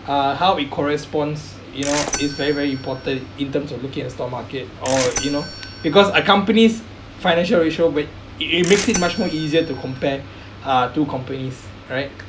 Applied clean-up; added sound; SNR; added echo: none; Bell / Mechanisms; 12 dB; none.